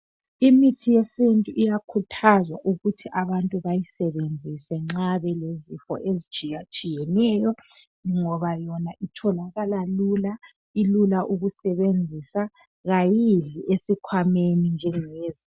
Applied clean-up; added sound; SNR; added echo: none; none; none; none.